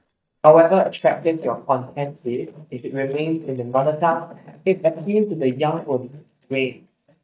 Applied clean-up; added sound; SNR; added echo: neural mask model DeepFilterNet 3.